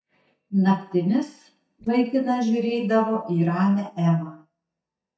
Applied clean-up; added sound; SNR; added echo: neural mask model DeepFilterNet 3.